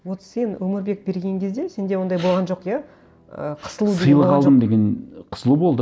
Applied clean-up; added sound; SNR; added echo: none; none; none; none.